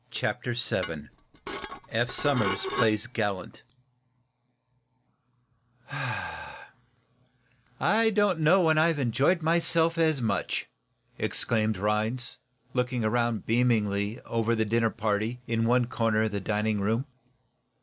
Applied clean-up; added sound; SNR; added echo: none; Dishes, pots, and pans / Glass; 7 dB; none.